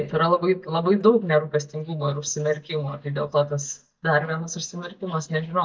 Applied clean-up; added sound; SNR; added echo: neural mask model DeepFilterNet 3.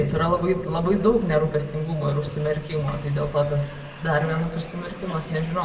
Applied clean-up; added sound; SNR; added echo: none; Train; 15 dB; reverberation time 1.3 s.